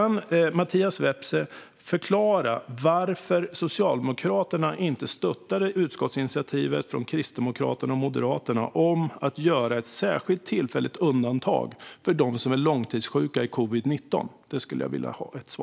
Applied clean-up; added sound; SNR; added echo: none; none; none; none.